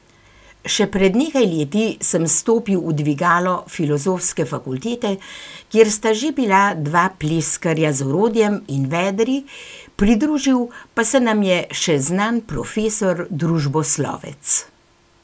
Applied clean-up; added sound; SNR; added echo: none; none; none; none.